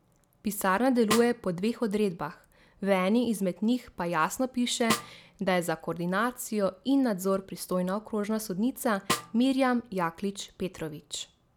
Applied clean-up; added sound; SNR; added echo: none; Snare drum; 8 dB; none.